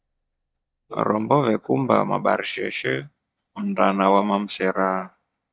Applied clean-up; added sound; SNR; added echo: neural mask model DeepFilterNet 3.